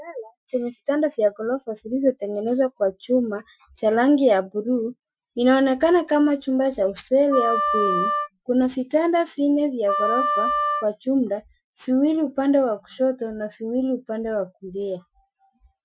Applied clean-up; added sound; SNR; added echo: classical method Wiener filter.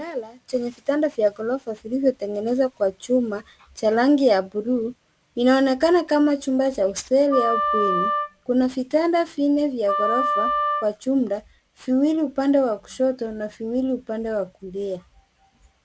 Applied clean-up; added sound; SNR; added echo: none; Wind instrument, woodwind instrument; 3 dB; none.